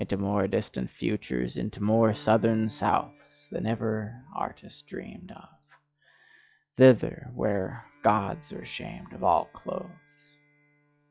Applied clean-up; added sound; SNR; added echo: classical method log-MMSE.